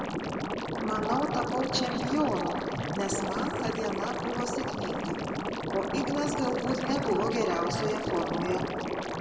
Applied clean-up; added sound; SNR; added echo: none; Liquid; 0 dB; reverberation time 2.0 s.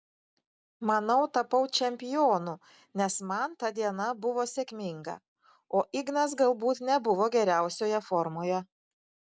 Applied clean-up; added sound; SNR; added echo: none; none; none; none.